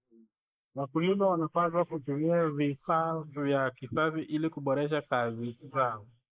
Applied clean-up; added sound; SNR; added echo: neural mask model Resemble Enhance denoiser.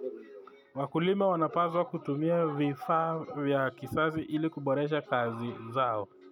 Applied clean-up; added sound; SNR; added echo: none; none; none; none.